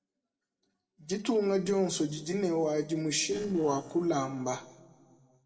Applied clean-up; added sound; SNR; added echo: neural separator model SepFormer DNS4.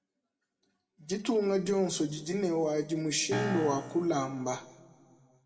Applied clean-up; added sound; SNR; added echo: none; Piano; 7 dB; reverberation time 1.6 s.